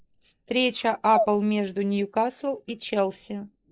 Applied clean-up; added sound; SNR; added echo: neural mask model Resemble Enhance denoiser.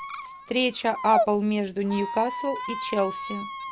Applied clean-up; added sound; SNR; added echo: none; Squeak; 6 dB; none.